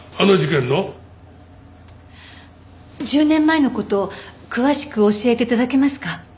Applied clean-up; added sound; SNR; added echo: none; none; none; none.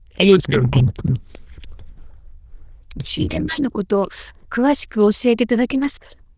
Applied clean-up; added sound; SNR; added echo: neural diffusion model UNIVERSE++.